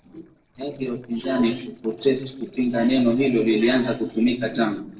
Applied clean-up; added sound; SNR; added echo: neural separator model SepFormer DNS4.